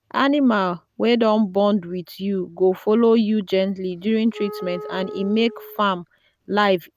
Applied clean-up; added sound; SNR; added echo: none; Wind instrument, woodwind instrument; 16 dB; none.